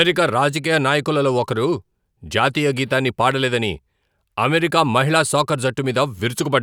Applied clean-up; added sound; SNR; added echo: none; none; none; none.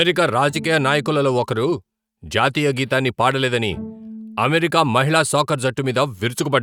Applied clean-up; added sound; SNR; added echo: neural mask model RNNoise.